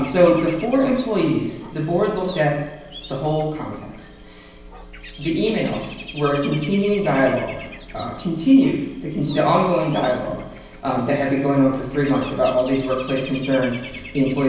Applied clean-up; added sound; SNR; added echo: none; Bird / Dog; 17 dB; reverberation time 0.9 s.